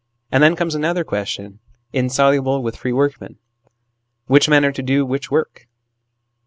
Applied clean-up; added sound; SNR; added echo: none; none; none; none.